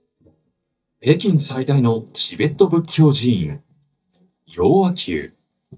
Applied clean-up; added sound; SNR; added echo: neural mask model DeepFilterNet 3.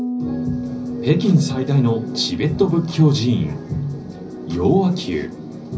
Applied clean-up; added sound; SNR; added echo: none; Piano; 11 dB; reverberation time 0.5 s.